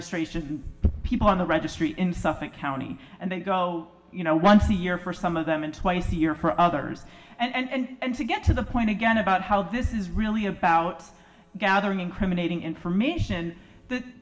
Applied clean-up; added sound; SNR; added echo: none; none; none; reverberation time 1.9 s.